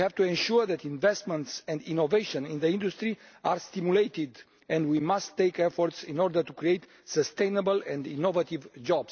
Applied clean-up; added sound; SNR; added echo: none; none; none; none.